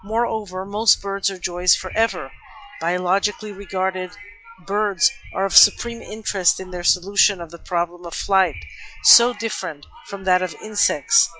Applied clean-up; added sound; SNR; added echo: classical method log-MMSE.